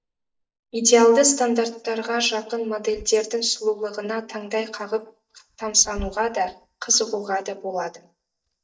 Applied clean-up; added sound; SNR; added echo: neural mask model DeepFilterNet 3.